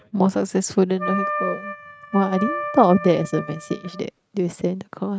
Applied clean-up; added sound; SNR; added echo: neural mask model RNNoise.